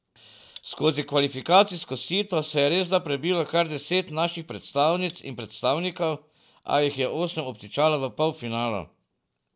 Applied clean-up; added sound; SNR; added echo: none; Cutlery, silverware; 15 dB; none.